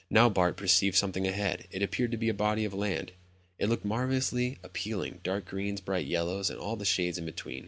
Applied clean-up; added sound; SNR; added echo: none; none; none; none.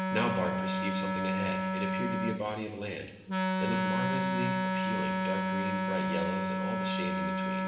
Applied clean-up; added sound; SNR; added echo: none; Wind instrument, woodwind instrument; -5 dB; reverberation time 1.0 s.